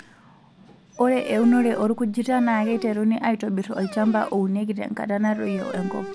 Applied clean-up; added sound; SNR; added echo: none; Dog; 15 dB; none.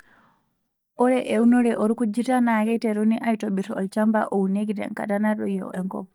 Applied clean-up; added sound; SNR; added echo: neural mask model DeepFilterNet 3.